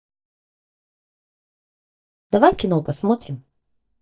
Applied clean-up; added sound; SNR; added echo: neural mask model DeepFilterNet 3.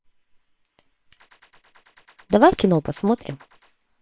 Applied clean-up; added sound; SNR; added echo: neural separator model SepFormer WHAMR!.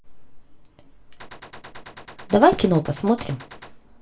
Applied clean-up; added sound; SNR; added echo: none; Gunshot, gunfire; 19 dB; reverberation time 0.2 s.